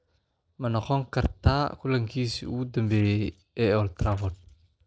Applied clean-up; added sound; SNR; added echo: neural separator model SepFormer DNS4.